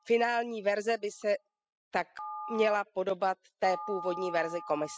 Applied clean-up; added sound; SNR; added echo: classical method spectral subtraction.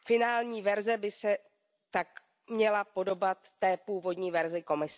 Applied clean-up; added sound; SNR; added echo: none; none; none; none.